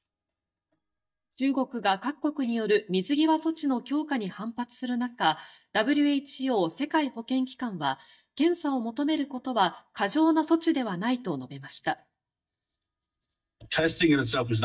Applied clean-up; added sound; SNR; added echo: neural mask model DeepFilterNet 3.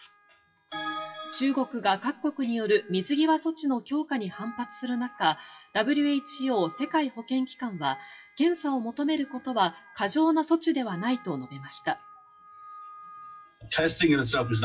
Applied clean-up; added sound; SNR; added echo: classical method WPE with log-MMSE.